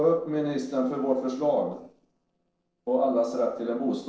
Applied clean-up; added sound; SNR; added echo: neural separator model SepFormer DNS4.